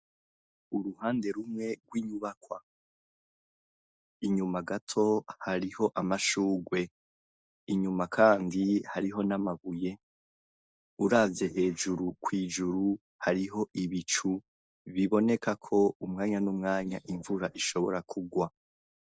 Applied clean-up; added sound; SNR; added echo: neural mask model Resemble Enhance denoiser.